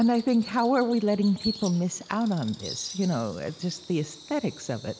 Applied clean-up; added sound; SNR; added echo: none; Bird vocalization, bird call, bird song; 16 dB; none.